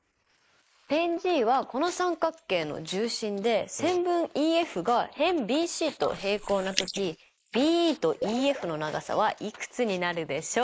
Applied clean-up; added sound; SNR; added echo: neural mask model Resemble Enhance denoiser.